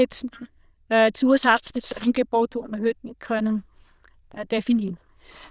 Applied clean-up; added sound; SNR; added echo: neural diffusion model UNIVERSE++.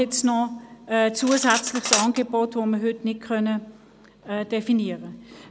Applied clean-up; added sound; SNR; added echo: none; Cutlery, silverware; 7 dB; none.